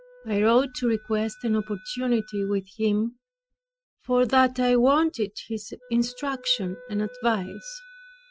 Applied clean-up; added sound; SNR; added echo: classical method Wiener filter.